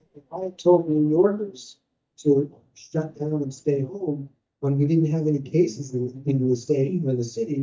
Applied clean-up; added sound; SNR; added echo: neural mask model DeepFilterNet 3.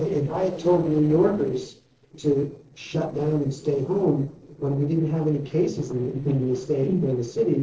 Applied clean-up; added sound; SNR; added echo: neural separator model SepFormer DNS4.